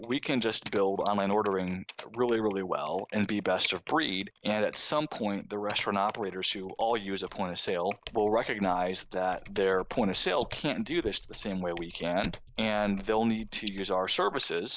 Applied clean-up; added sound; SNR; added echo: neural mask model Resemble Enhance denoiser.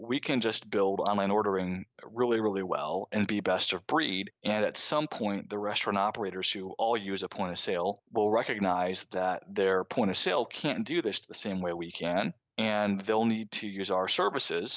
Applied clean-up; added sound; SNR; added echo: none; none; none; none.